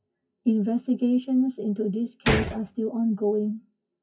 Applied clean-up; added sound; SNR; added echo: classical method WPE with log-MMSE.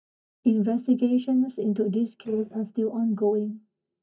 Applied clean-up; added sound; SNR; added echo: neural mask model DeepFilterNet 3.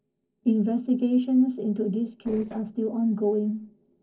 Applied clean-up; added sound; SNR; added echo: neural separator model SepFormer DNS4.